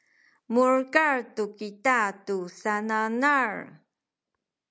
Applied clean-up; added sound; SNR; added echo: none; none; none; none.